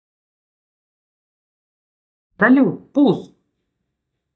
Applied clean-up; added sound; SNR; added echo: neural mask model DeepFilterNet 3.